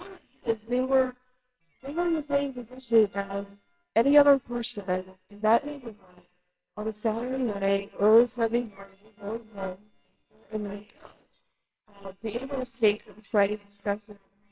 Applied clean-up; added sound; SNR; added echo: neural separator model SepFormer WHAMR!.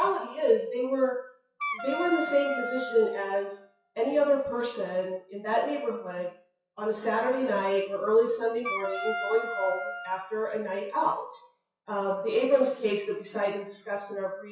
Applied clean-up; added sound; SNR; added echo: classical method WPE with log-MMSE.